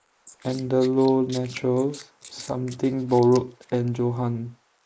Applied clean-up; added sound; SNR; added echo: neural mask model Resemble Enhance denoiser.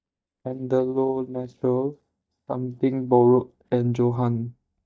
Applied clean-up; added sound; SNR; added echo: neural mask model DeepFilterNet 3.